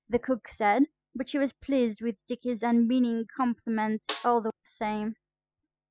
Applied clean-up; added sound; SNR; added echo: classical method spectral subtraction.